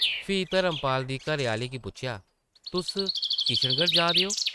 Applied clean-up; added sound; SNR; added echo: neural mask model RNNoise.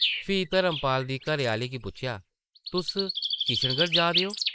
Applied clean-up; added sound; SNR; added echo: neural mask model Resemble Enhance denoiser.